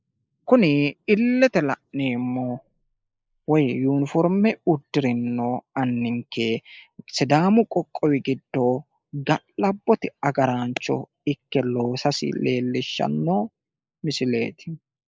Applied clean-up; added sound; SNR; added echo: neural mask model Resemble Enhance denoiser.